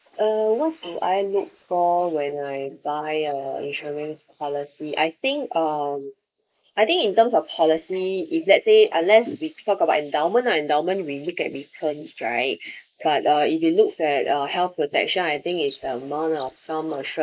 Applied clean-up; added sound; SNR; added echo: neural mask model Resemble Enhance denoiser.